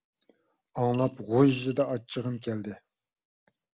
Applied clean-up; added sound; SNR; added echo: none; Coin (dropping) / Glass; 18 dB; none.